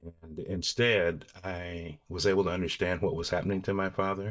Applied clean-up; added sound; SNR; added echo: neural mask model DeepFilterNet 3.